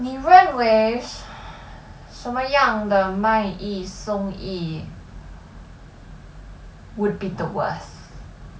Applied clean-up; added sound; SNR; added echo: none; none; none; none.